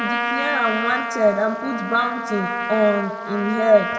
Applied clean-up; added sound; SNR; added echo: none; Trumpet; 5 dB; reverberation time 1.5 s.